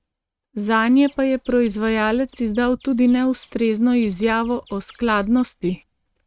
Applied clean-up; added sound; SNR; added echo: neural mask model RNNoise.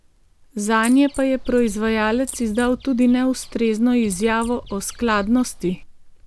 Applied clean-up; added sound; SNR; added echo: none; Coin (dropping) + Bird vocalization, bird call, bird song; 16 dB; none.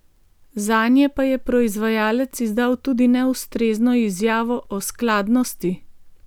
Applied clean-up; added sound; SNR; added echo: none; none; none; none.